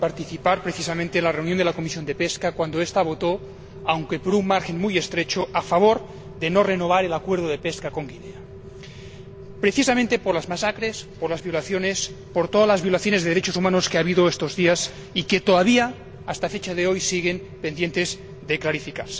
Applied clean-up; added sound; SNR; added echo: none; Rain; 17 dB; none.